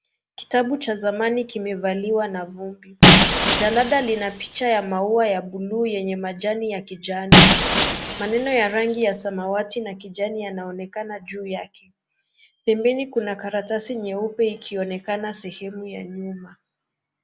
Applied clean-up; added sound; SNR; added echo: none; Shatter; -5 dB; none.